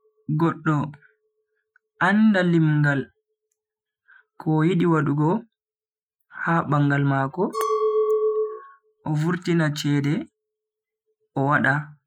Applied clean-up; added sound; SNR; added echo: classical method Wiener filter.